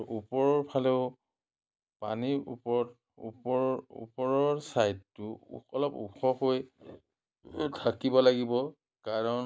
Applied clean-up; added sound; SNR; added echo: none; none; none; none.